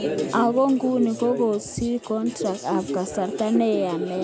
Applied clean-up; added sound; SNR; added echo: none; none; none; none.